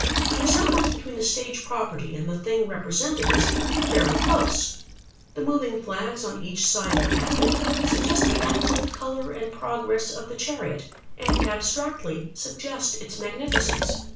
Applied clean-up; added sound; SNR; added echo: none; Liquid; -1 dB; reverberation time 0.3 s.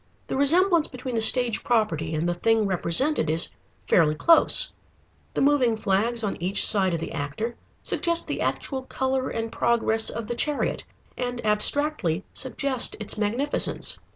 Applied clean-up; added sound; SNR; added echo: none; none; none; none.